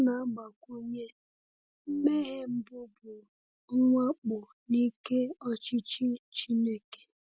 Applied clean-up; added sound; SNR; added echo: none; none; none; none.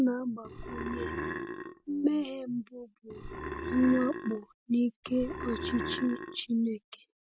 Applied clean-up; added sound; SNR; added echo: none; Burping, eructation; 6 dB; none.